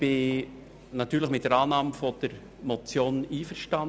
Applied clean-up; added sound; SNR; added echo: none; none; none; none.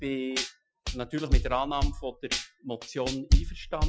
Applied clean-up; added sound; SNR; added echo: classical method Wiener filter.